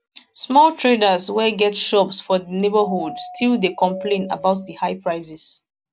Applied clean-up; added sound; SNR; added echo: none; Doorbell; 13 dB; none.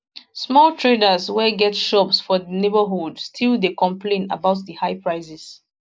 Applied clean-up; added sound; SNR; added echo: neural mask model Resemble Enhance denoiser.